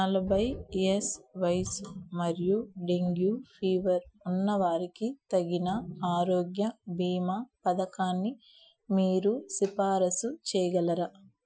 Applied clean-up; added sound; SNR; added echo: classical method Wiener filter.